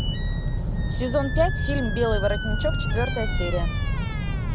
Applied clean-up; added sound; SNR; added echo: none; Squeak; 13 dB; none.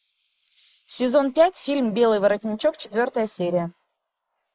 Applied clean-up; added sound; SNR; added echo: neural mask model Resemble Enhance denoiser.